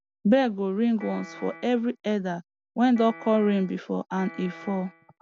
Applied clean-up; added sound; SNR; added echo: none; Piano; 19 dB; none.